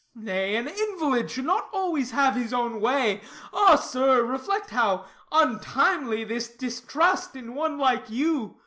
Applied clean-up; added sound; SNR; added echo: none; none; none; none.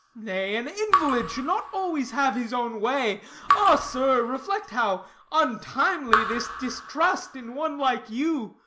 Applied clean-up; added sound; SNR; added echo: none; Raindrop / Drip; 5 dB; none.